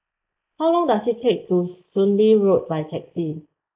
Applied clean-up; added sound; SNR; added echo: neural mask model Resemble Enhance denoiser.